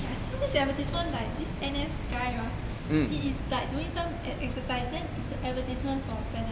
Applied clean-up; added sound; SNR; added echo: none; none; none; none.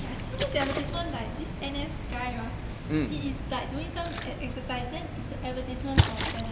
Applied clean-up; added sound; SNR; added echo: none; Splash, splatter; 3 dB; none.